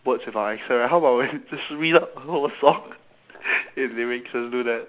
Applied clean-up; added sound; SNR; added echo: none; none; none; none.